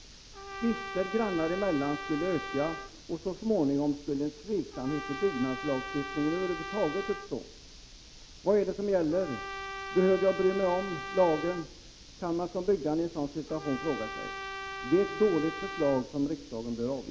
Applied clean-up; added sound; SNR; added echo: none; Trumpet; 11 dB; none.